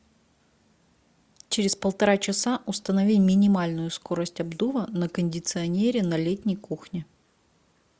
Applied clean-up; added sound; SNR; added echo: none; none; none; none.